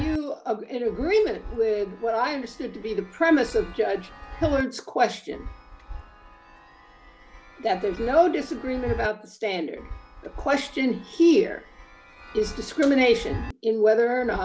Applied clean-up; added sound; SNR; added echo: none; Chime; 15 dB; none.